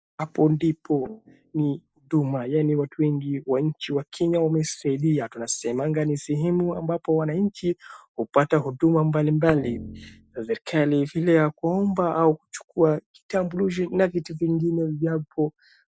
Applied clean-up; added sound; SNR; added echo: neural mask model DeepFilterNet 3.